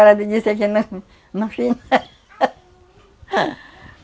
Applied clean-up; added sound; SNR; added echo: none; none; none; none.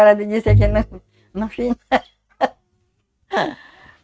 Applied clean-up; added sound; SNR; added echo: neural mask model RNNoise.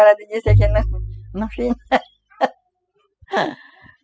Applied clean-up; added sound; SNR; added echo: classical method spectral subtraction.